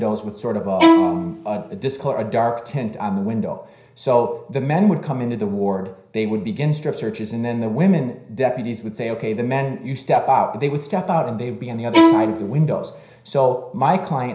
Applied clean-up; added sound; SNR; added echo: none; Bowed string instrument; -4 dB; reverberation time 0.5 s.